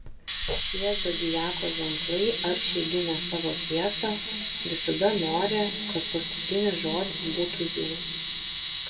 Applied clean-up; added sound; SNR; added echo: none; Camera; 1 dB; reverberation time 1.7 s.